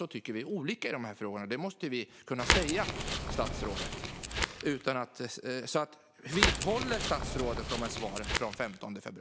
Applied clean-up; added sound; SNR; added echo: none; Crackle; -2 dB; none.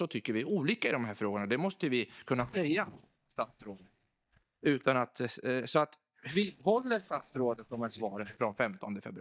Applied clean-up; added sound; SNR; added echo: neural mask model DeepFilterNet 3.